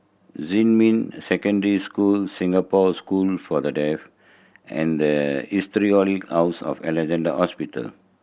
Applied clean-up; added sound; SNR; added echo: none; none; none; none.